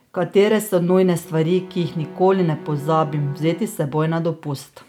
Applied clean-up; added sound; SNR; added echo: none; Bowed string instrument; 19 dB; none.